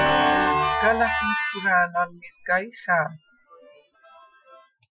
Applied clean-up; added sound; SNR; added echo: classical method Wiener filter.